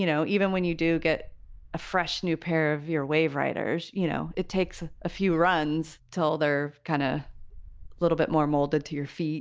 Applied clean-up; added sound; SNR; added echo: none; Wind; 19 dB; none.